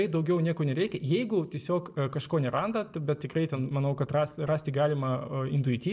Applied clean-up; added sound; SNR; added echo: neural separator model SepFormer DNS4.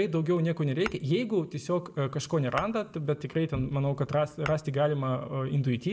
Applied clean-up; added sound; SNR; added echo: none; Tap / Glass; 17 dB; reverberation time 0.8 s.